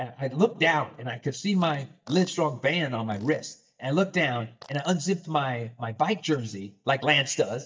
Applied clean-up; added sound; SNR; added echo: neural mask model DeepFilterNet 3.